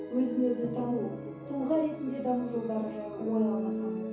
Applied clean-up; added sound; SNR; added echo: none; none; none; reverberation time 0.6 s.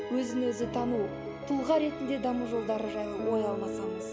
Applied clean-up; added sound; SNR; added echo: none; none; none; none.